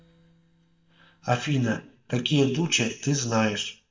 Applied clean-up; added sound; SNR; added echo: neural mask model DeepFilterNet 3.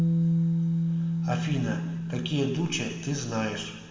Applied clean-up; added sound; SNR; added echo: none; Bass guitar; -4 dB; reverberation time 1.1 s.